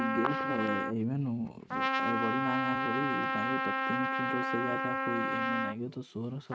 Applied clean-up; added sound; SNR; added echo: neural mask model RNNoise.